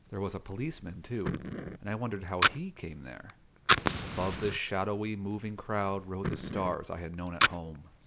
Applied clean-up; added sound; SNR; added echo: none; Fire; -1 dB; none.